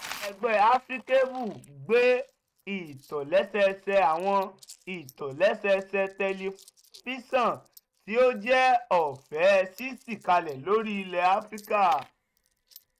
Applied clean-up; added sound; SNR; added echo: neural mask model RNNoise.